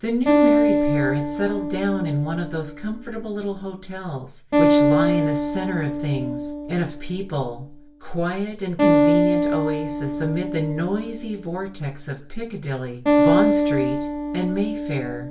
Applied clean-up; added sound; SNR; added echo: none; Acoustic guitar; -4 dB; reverberation time 0.3 s.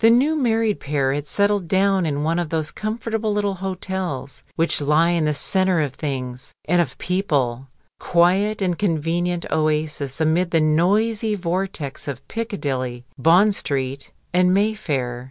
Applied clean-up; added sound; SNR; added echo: none; none; none; none.